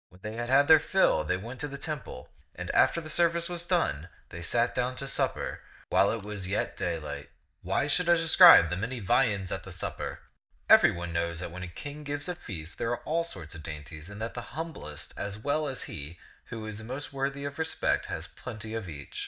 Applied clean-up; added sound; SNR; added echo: neural mask model DeepFilterNet 3.